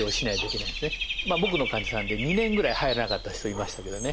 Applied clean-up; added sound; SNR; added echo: none; Bird / Dog; 4 dB; none.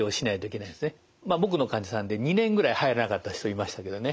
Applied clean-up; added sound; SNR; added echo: none; none; none; none.